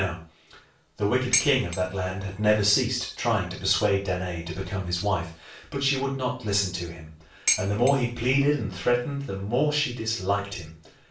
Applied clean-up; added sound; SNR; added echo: none; Dishes, pots, and pans; 4 dB; reverberation time 0.3 s.